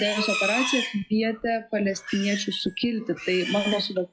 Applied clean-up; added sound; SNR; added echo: classical method log-MMSE.